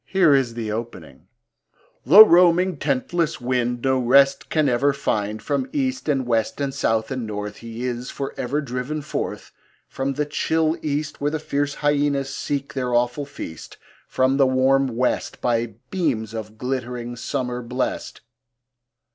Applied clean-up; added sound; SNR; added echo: none; none; none; none.